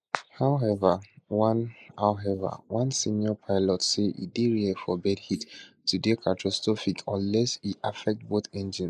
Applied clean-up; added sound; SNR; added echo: neural mask model Resemble Enhance denoiser.